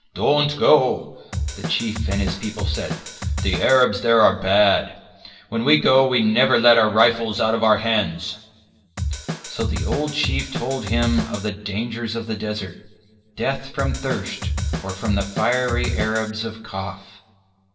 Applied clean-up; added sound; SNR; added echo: none; Drum kit; 4 dB; reverberation time 0.8 s.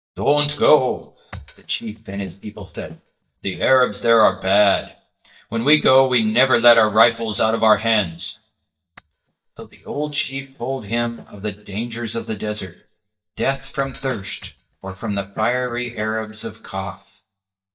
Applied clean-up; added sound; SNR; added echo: neural mask model DeepFilterNet 3.